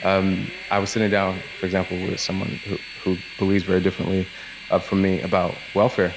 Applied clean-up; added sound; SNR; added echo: none; Train; 14 dB; none.